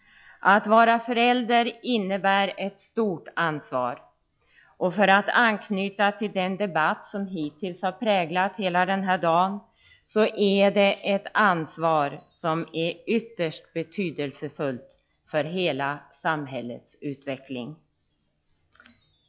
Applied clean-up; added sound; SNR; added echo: classical method log-MMSE.